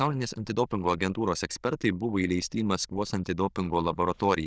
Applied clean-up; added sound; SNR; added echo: neural diffusion model UNIVERSE++.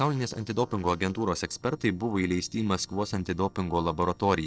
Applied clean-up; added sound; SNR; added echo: neural separator model SepFormer DNS4.